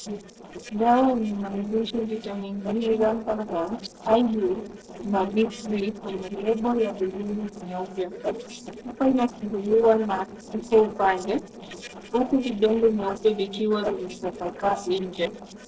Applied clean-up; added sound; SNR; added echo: neural separator model SepFormer DNS4.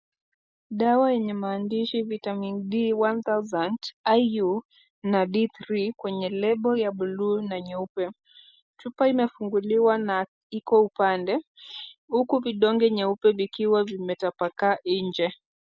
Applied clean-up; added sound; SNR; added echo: none; none; none; none.